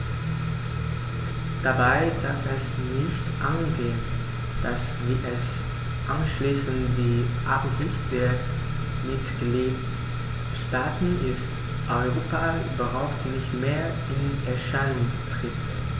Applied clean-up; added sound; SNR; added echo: none; none; none; none.